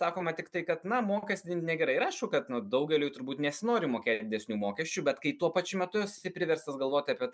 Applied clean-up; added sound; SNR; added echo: none; none; none; none.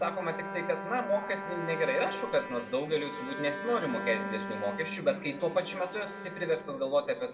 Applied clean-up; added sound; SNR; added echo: none; Bowed string instrument; 8 dB; reverberation time 1.6 s.